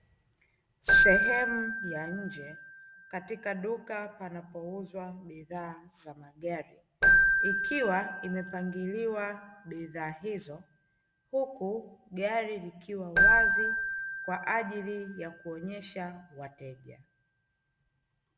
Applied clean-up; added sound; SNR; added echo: none; Keyboard (musical); -4 dB; none.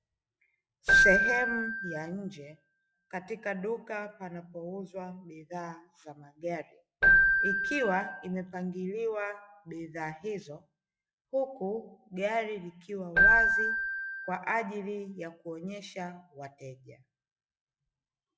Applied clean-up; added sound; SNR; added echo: classical method log-MMSE.